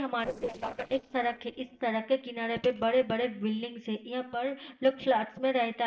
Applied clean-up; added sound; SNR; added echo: neural separator model SepFormer DNS4.